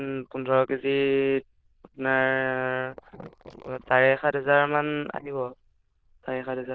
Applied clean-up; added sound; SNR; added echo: neural diffusion model UNIVERSE++.